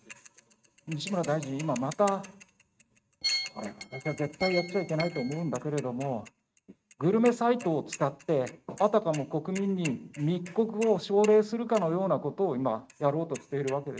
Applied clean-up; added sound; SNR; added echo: neural mask model RNNoise.